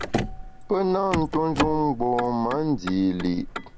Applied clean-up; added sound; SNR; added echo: none; Motor vehicle (road); 7 dB; none.